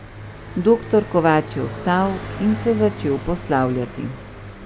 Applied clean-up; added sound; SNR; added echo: none; Car passing by; 12 dB; none.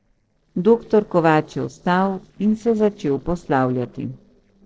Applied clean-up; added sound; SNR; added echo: neural separator model SepFormer DNS4.